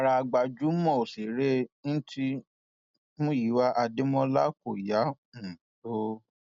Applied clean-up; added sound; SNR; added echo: none; none; none; none.